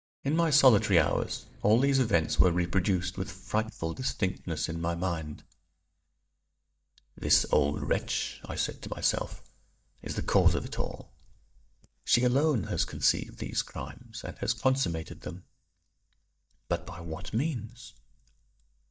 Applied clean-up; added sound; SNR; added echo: neural mask model DeepFilterNet 3.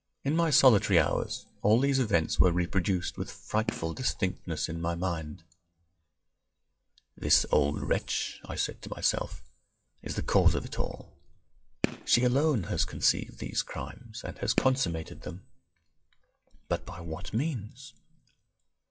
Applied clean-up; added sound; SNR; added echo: classical method WPE with log-MMSE.